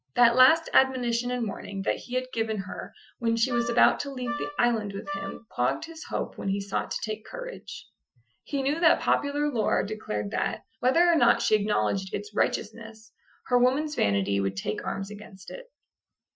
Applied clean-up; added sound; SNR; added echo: classical method Wiener filter.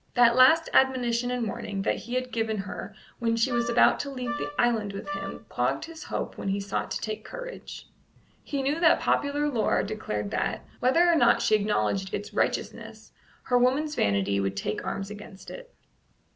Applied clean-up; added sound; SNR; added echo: none; Wind instrument, woodwind instrument; 9 dB; none.